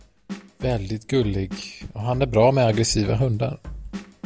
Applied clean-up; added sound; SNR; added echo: none; Drum kit; 14 dB; none.